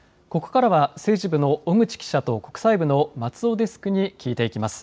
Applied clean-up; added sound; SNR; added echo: none; none; none; none.